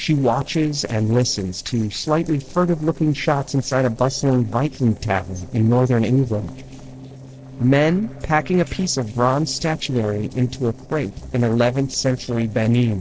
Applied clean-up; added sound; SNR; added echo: neural separator model SepFormer DNS4.